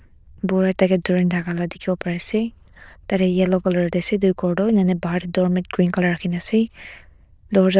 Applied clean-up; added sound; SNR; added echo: neural diffusion model UNIVERSE++.